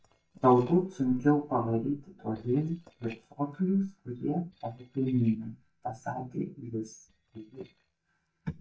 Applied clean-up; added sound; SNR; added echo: neural mask model DeepFilterNet 3.